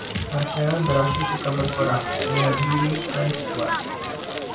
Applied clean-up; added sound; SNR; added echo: none; Crackle; 2 dB; reverberation time 0.4 s.